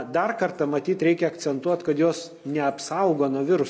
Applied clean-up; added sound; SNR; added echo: none; none; none; none.